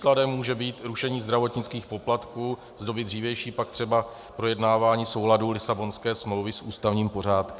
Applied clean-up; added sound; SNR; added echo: none; none; none; none.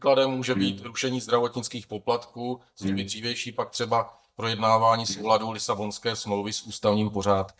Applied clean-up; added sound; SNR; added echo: neural mask model DeepFilterNet 3.